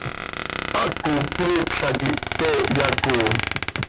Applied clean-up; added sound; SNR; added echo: none; Squeak; 3 dB; none.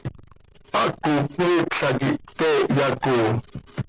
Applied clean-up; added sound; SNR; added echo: none; none; none; none.